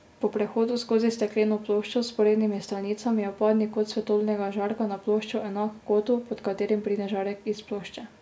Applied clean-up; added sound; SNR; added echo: none; none; none; none.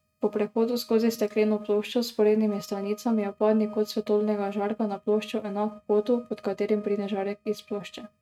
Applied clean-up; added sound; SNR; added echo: neural mask model RNNoise.